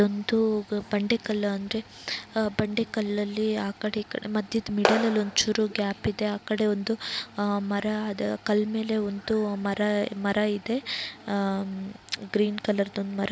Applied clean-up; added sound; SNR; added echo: none; Clapping; 2 dB; none.